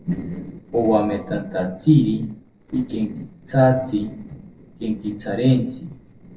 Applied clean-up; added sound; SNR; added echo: neural separator model SepFormer DNS4.